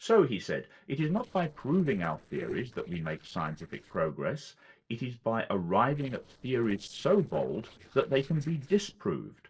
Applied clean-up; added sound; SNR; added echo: neural separator model SepFormer DNS4.